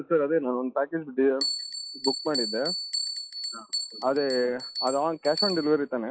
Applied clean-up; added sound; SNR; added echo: classical method log-MMSE.